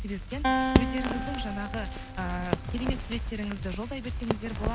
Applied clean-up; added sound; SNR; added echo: none; Acoustic guitar + Crackle; -3 dB; none.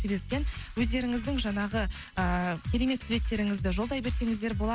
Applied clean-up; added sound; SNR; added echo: none; none; none; none.